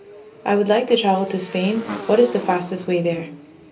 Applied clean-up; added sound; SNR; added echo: none; Motorcycle / Engine; 15 dB; reverberation time 0.3 s.